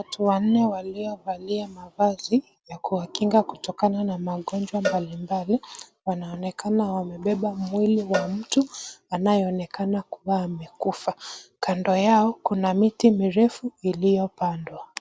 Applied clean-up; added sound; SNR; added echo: none; Cowbell; 12 dB; none.